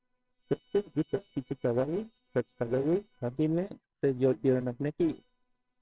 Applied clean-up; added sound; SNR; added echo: neural separator model SepFormer WHAMR!.